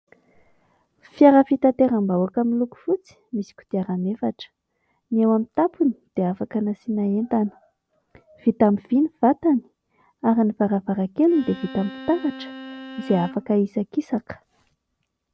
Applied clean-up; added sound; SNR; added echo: none; Bowed string instrument; 15 dB; none.